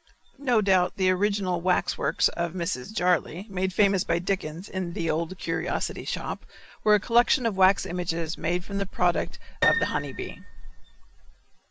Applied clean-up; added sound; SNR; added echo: none; Piano; 5 dB; none.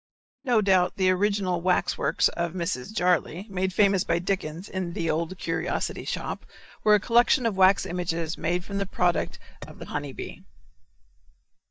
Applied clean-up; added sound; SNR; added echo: neural mask model DeepFilterNet 3.